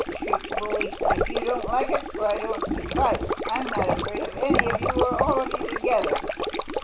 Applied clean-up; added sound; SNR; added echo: none; Stream; -2 dB; none.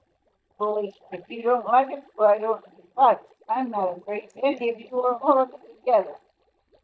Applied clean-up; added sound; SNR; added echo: neural mask model DeepFilterNet 3.